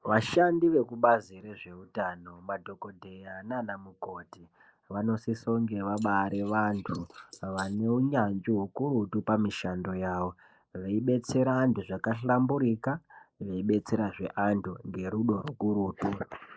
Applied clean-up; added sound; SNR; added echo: neural mask model Resemble Enhance denoiser.